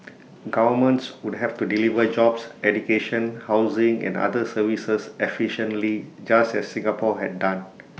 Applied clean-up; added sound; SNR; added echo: none; none; none; none.